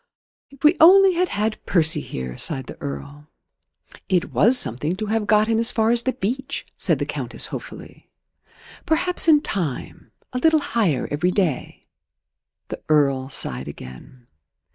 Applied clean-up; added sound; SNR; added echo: neural mask model DeepFilterNet 3.